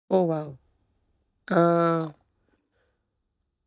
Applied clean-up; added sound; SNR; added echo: neural mask model DeepFilterNet 3.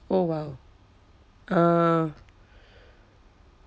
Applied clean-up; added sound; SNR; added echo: none; none; none; none.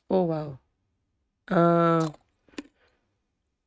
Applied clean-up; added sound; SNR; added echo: neural mask model RNNoise.